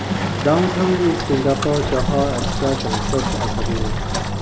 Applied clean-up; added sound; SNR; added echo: none; Waves, surf + Engine; 0 dB; none.